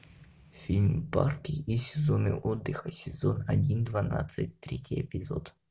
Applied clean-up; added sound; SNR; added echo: none; none; none; none.